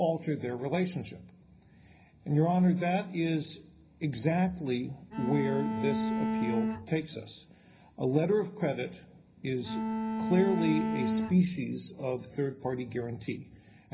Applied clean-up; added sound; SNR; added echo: none; Bowed string instrument; 0 dB; reverberation time 0.4 s.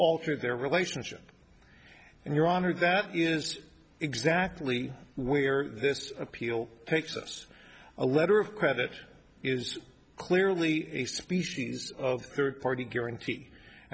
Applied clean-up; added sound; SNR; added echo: none; none; none; none.